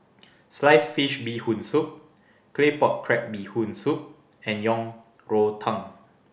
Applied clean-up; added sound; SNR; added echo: none; none; none; none.